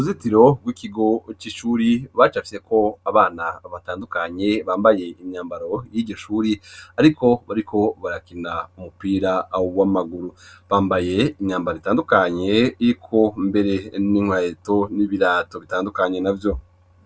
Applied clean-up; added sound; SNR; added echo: none; none; none; none.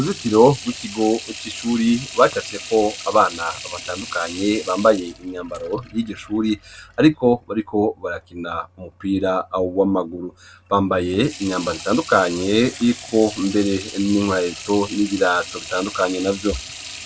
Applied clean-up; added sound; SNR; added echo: none; Sink (filling or washing) / Water tap, faucet; 15 dB; none.